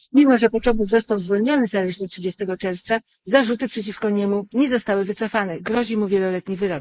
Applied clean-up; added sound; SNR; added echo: neural mask model Resemble Enhance denoiser.